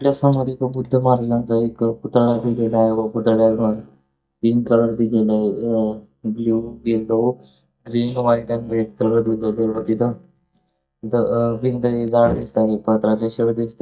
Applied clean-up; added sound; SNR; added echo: neural mask model DeepFilterNet 3.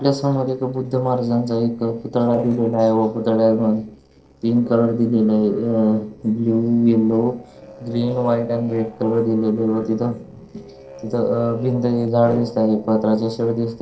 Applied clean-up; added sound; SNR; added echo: neural separator model SepFormer DNS4.